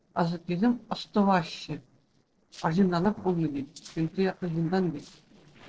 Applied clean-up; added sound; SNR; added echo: neural separator model SepFormer DNS4.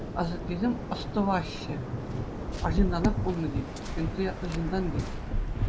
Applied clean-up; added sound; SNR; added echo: none; Waves, surf; 0 dB; none.